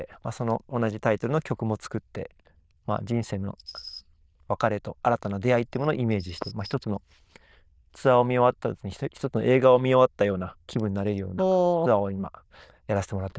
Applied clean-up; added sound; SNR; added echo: neural diffusion model UNIVERSE++.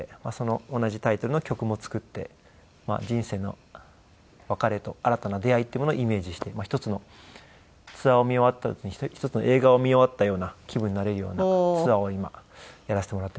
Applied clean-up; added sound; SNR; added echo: none; none; none; none.